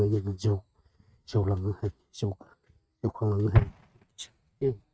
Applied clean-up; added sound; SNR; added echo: neural mask model RNNoise.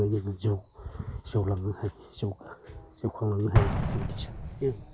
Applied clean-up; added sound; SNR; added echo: none; Explosion; 4 dB; none.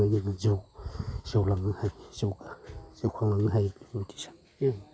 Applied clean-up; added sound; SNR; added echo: none; none; none; none.